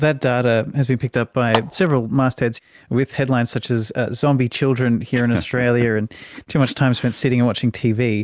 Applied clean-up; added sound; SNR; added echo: none; Clapping; 10 dB; none.